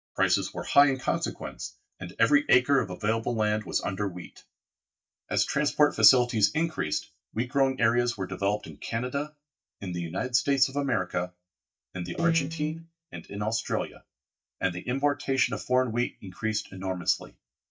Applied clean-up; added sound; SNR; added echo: neural mask model DeepFilterNet 3.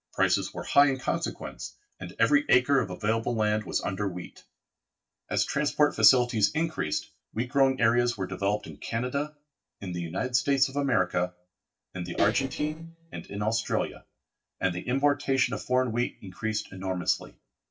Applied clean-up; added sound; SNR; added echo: neural separator model SepFormer DNS4.